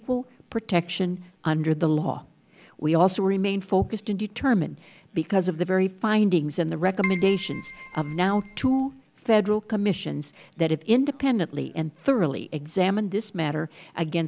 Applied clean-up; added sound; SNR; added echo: none; Keyboard (musical); 13 dB; none.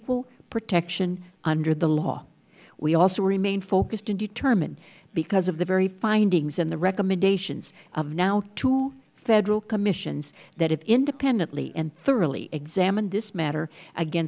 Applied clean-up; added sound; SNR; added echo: none; none; none; none.